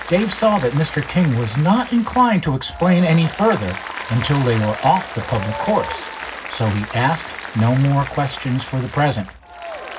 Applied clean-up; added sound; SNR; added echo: none; Applause; 12 dB; reverberation time 0.4 s.